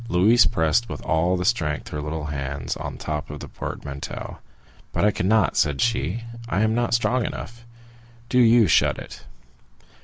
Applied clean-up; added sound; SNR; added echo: none; Keyboard (musical); 17 dB; none.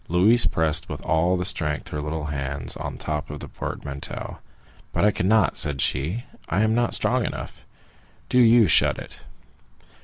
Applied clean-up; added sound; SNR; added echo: none; none; none; none.